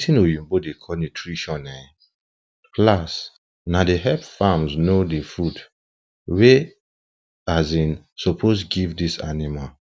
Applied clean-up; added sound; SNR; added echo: none; none; none; none.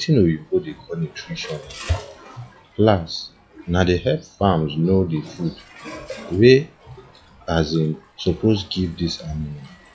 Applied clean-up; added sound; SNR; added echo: classical method log-MMSE.